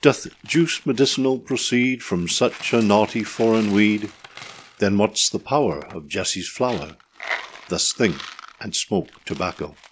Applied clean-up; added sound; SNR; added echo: none; Coin (dropping); 18 dB; none.